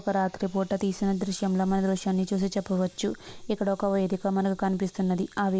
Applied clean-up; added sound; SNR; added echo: neural mask model Resemble Enhance denoiser.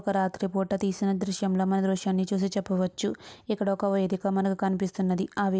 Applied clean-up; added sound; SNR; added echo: none; none; none; none.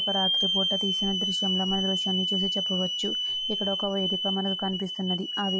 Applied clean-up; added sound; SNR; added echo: classical method log-MMSE.